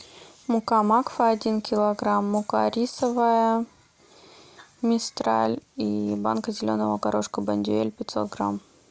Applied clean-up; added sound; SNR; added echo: none; none; none; none.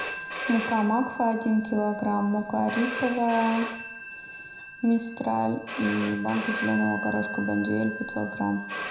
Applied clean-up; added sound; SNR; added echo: none; Telephone; 2 dB; reverberation time 0.7 s.